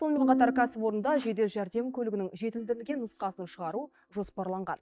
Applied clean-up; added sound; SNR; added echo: neural mask model DeepFilterNet 3.